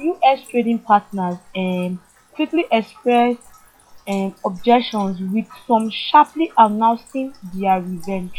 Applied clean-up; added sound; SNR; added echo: classical method log-MMSE.